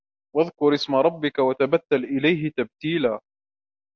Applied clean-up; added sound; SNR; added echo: none; none; none; none.